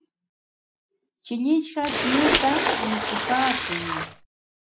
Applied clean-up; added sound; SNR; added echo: none; Splash, splatter + Glass; -4 dB; none.